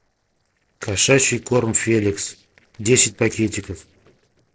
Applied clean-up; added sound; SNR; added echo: neural separator model SepFormer DNS4.